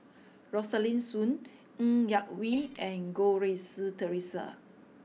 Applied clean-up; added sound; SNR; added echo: neural mask model Resemble Enhance denoiser.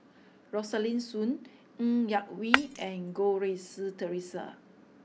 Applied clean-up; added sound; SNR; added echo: none; Shatter; -2 dB; none.